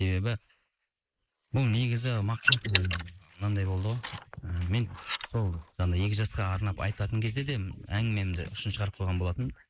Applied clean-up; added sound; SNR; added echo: neural mask model Resemble Enhance denoiser.